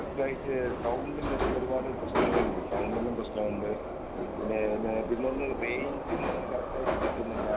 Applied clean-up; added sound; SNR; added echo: none; Subway, metro, underground; 0 dB; none.